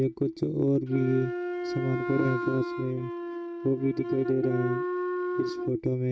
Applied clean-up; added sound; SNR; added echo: neural mask model RNNoise.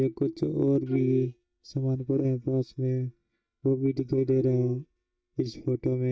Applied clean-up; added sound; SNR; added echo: neural mask model DeepFilterNet 3.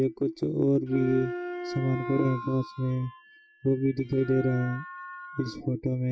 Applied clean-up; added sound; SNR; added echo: classical method Wiener filter.